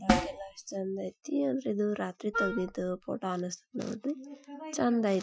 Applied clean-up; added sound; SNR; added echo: classical method Wiener filter.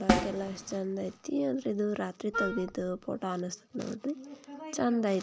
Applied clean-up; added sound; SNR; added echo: none; Snare drum + Wind instrument, woodwind instrument; 2 dB; none.